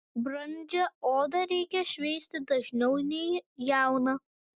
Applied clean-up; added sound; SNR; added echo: none; none; none; none.